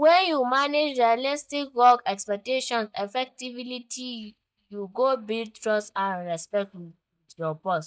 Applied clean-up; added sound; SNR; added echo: neural mask model DeepFilterNet 3.